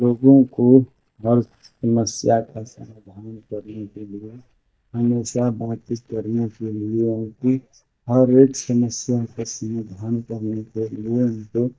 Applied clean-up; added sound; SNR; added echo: neural mask model DeepFilterNet 3.